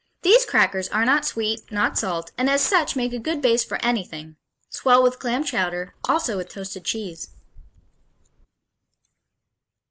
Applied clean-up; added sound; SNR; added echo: neural mask model Resemble Enhance denoiser.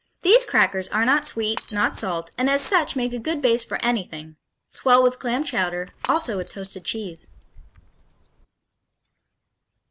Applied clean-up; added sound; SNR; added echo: none; Shatter / Crushing; 20 dB; none.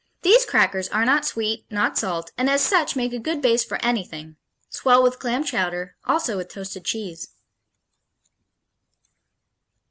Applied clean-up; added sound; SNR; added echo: none; none; none; none.